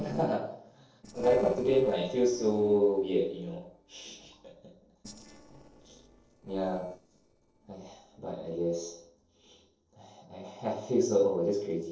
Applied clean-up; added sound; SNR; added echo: neural separator model SepFormer DNS4.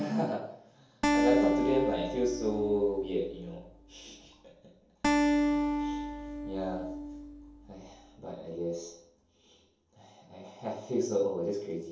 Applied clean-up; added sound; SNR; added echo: none; Acoustic guitar; -2 dB; reverberation time 0.7 s.